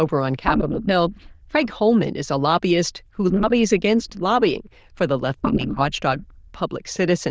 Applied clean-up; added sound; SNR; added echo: neural diffusion model UNIVERSE++.